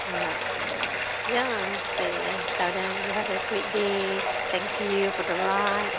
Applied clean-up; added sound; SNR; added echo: none; Bathtub (filling or washing); -1 dB; none.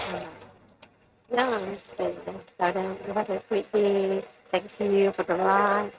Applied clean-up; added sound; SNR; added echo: neural mask model RNNoise.